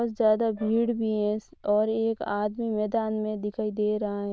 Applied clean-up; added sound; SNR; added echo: neural diffusion model UNIVERSE++.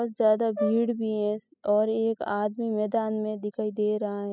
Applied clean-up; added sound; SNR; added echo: classical method spectral subtraction.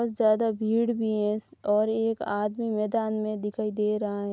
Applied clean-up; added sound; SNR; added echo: none; none; none; none.